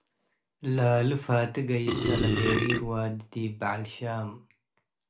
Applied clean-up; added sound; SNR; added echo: none; Burping, eructation; -2 dB; reverberation time 0.3 s.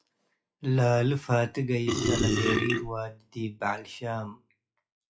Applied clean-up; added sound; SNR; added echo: classical method WPE with log-MMSE.